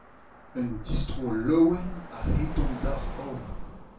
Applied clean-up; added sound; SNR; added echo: none; Car passing by; 16 dB; reverberation time 0.2 s.